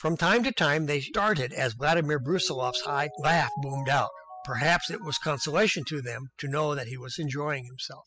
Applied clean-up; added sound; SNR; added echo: classical method spectral subtraction.